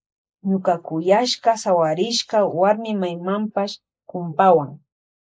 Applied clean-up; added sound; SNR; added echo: neural mask model Resemble Enhance denoiser.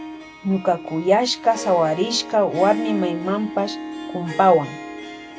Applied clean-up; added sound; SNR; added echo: none; Harp; 10 dB; none.